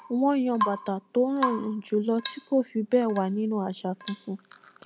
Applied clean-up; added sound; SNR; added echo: none; Drip / Water tap, faucet / Rain; 10 dB; none.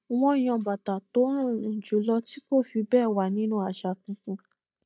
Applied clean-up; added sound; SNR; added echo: neural mask model DeepFilterNet 3.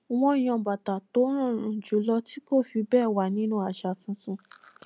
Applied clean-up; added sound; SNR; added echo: none; none; none; none.